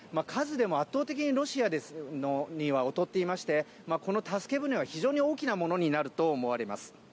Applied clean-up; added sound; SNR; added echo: none; none; none; none.